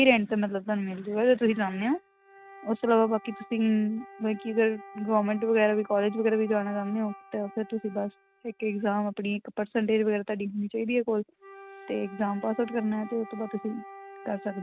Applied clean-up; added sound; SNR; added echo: neural mask model RNNoise.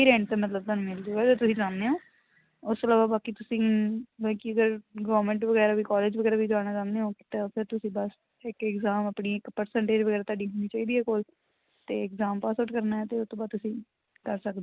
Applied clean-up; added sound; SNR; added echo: none; none; none; none.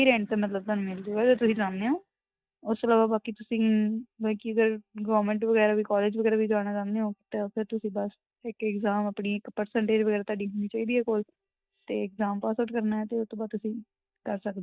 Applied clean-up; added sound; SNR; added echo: neural mask model DeepFilterNet 3.